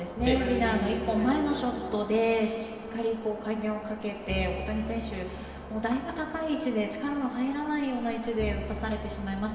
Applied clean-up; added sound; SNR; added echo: none; Bowed string instrument; 11 dB; reverberation time 2.7 s.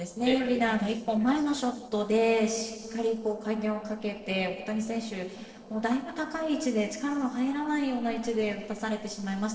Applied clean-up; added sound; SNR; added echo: neural separator model SepFormer DNS4.